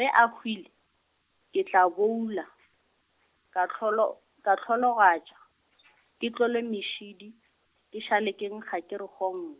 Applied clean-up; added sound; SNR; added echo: none; none; none; none.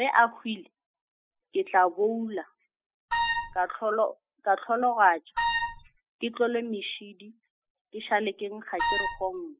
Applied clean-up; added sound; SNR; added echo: classical method spectral subtraction.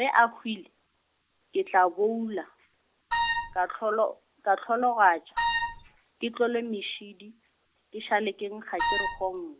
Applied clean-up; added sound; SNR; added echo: none; Wind instrument, woodwind instrument; 1 dB; none.